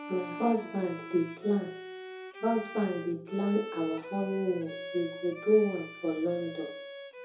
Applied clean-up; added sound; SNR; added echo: none; Bowed string instrument; 11 dB; reverberation time 0.5 s.